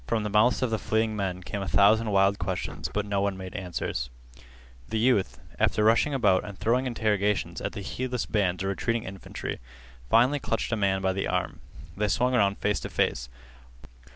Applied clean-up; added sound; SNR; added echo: none; none; none; none.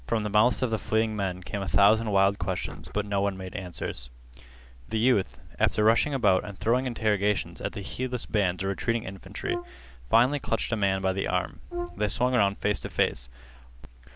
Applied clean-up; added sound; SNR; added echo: none; Brass instrument; 12 dB; none.